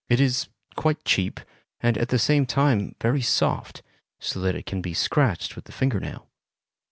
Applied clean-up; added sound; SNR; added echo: none; none; none; none.